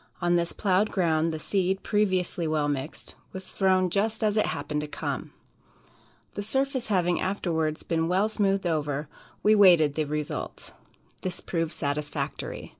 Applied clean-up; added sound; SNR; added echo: none; none; none; none.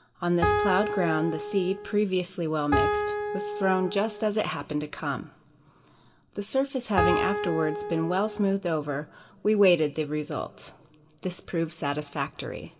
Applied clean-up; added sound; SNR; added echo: none; Piano; 0 dB; reverberation time 1.6 s.